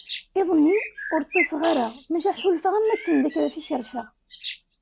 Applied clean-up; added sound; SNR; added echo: none; Bird; 11 dB; none.